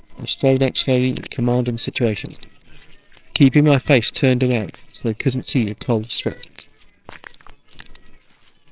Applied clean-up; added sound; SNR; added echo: neural separator model SepFormer WHAMR!.